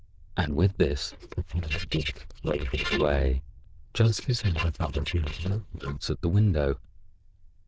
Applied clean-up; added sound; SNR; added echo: neural diffusion model UNIVERSE++.